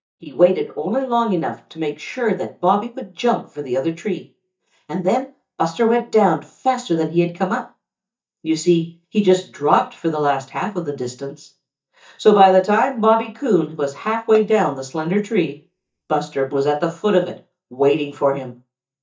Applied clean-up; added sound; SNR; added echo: neural mask model DeepFilterNet 3.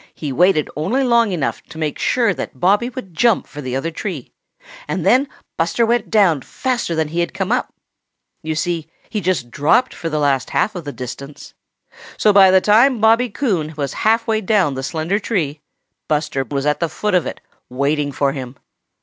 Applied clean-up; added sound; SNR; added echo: none; none; none; none.